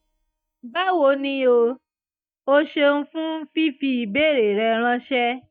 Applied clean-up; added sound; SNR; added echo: neural mask model DeepFilterNet 3.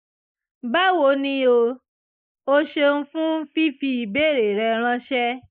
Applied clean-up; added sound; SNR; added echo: neural mask model Resemble Enhance denoiser.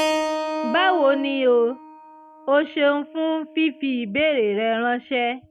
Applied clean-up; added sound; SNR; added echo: none; Keyboard (musical); 9 dB; none.